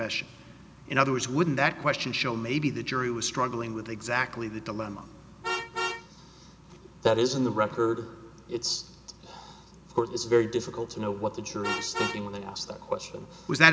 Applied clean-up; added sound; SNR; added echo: none; Vehicle horn, car horn, honking; 13 dB; none.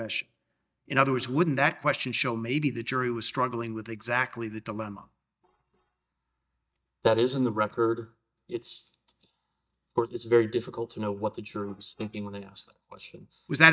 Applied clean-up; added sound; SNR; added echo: neural mask model DeepFilterNet 3.